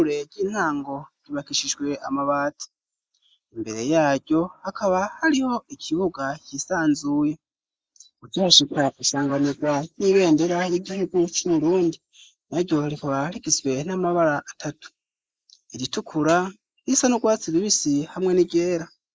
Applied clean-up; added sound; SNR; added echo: neural mask model Resemble Enhance denoiser.